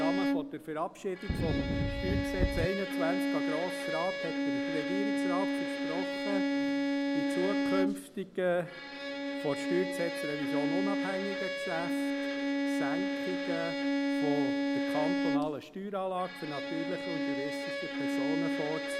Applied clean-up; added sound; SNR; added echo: none; Bowed string instrument + Wind; -4 dB; none.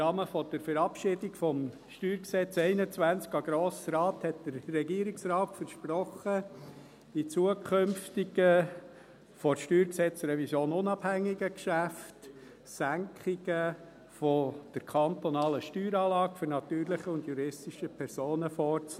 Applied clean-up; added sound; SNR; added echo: none; none; none; none.